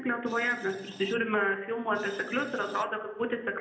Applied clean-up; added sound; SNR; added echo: none; Screech; 17 dB; reverberation time 0.8 s.